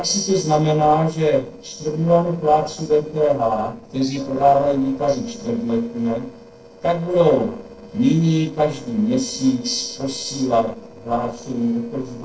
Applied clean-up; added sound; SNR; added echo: neural separator model SepFormer DNS4.